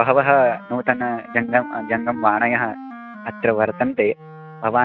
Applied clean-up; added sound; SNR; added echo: neural mask model RNNoise.